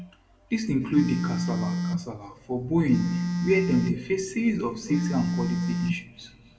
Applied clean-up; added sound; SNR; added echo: none; Telephone; 2 dB; reverberation time 1.7 s.